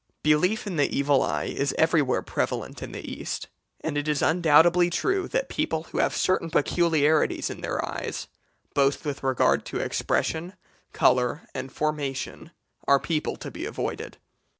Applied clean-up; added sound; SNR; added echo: none; none; none; none.